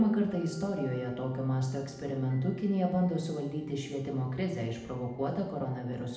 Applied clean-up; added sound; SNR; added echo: none; none; none; reverberation time 0.8 s.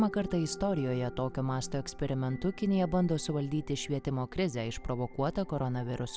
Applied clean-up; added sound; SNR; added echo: none; none; none; none.